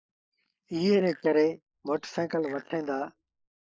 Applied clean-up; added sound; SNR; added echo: neural mask model Resemble Enhance denoiser.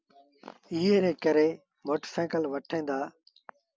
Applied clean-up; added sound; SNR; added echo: none; none; none; none.